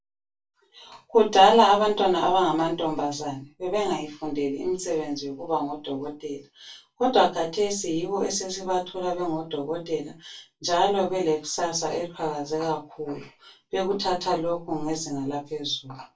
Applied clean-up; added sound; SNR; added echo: none; none; none; reverberation time 0.2 s.